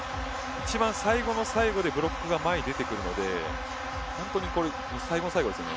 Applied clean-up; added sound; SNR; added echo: none; none; none; none.